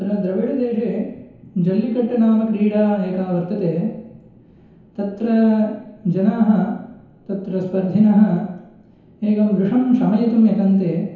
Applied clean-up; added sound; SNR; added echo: none; none; none; reverberation time 1.0 s.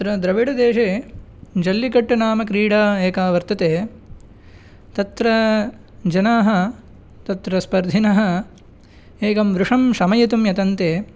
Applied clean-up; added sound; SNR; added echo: none; none; none; none.